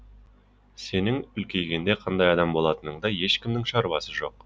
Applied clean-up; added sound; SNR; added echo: none; none; none; none.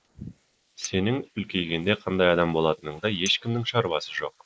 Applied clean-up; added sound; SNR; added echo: neural mask model Resemble Enhance denoiser.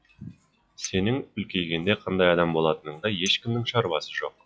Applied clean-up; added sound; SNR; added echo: classical method log-MMSE.